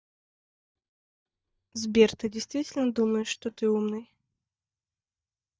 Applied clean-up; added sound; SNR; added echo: neural mask model DeepFilterNet 3.